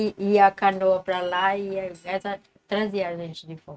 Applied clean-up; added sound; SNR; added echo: neural mask model RNNoise.